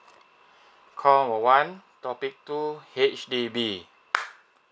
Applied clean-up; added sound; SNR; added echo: none; none; none; none.